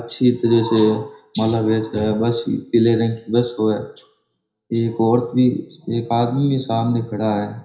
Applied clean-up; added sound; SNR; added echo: none; none; none; reverberation time 0.5 s.